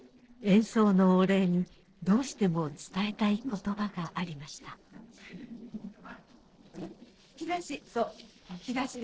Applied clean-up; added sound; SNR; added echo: neural separator model SepFormer DNS4.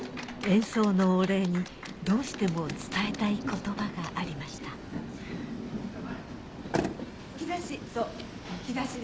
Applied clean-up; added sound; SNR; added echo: none; Train + Motor vehicle (road); 7 dB; none.